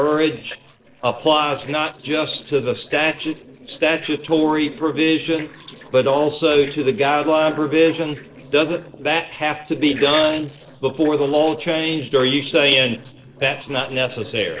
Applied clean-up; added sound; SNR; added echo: neural separator model SepFormer DNS4.